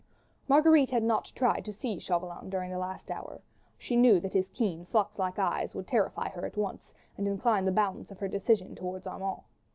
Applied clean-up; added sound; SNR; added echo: none; none; none; none.